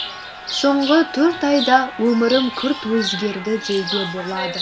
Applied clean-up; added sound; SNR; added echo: none; Chirp, tweet; 9 dB; none.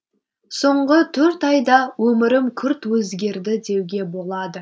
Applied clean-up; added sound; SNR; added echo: none; none; none; none.